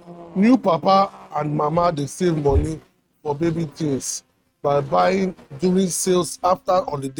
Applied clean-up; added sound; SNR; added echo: neural mask model RNNoise.